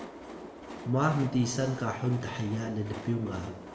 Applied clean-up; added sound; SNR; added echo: none; Train; 12 dB; reverberation time 0.8 s.